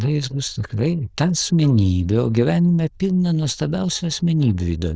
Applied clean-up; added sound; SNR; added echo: neural diffusion model UNIVERSE++.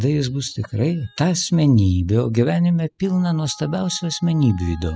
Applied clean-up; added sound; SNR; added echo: classical method spectral subtraction.